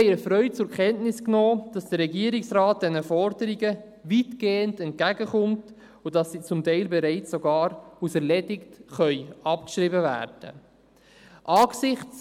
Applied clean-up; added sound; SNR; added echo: none; none; none; none.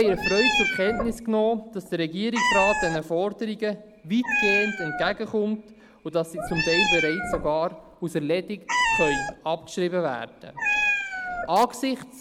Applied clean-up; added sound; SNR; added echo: none; Meow; 2 dB; none.